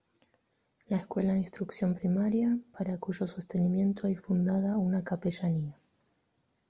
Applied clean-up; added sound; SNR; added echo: none; none; none; none.